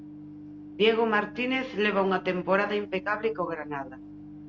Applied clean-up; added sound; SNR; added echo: none; Microwave oven; 15 dB; none.